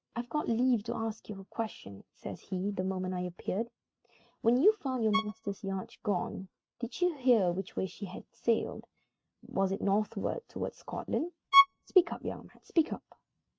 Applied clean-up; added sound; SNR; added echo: neural mask model RNNoise.